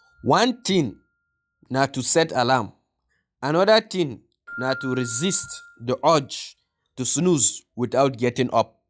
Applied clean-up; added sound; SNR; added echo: classical method log-MMSE.